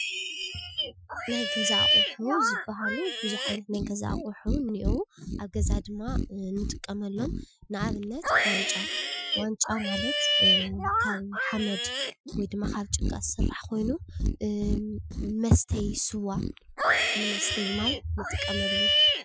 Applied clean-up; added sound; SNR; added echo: classical method Wiener filter.